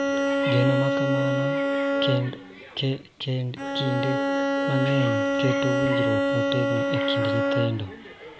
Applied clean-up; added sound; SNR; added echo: none; Bowed string instrument; -3 dB; none.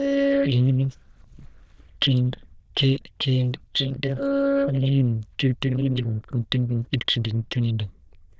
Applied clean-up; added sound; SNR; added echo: neural diffusion model UNIVERSE++.